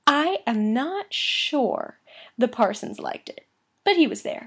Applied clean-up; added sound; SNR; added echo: none; none; none; none.